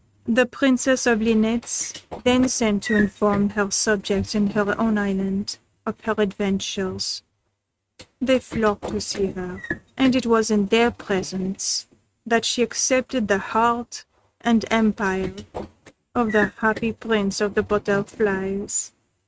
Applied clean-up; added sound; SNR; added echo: neural mask model RNNoise.